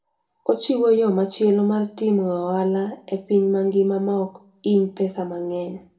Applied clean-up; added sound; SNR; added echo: none; none; none; reverberation time 0.3 s.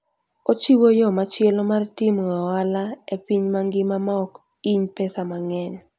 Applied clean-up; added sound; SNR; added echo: none; none; none; none.